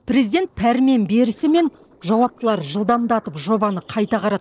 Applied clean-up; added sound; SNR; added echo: neural separator model SepFormer DNS4.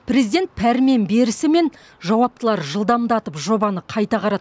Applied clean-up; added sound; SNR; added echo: none; none; none; none.